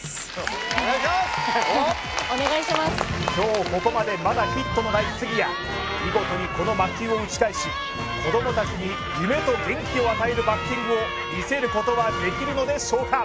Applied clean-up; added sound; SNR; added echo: none; Drum kit; 16 dB; none.